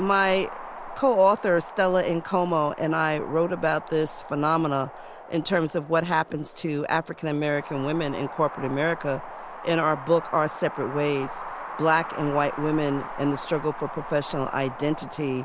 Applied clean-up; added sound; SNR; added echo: none; Wind; 12 dB; none.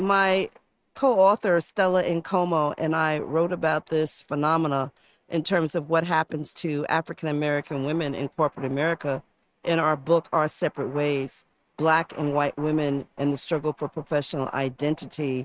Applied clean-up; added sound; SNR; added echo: neural mask model RNNoise.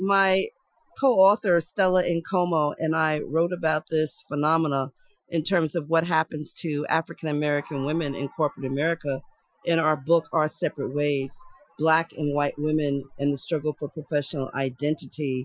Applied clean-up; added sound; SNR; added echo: classical method Wiener filter.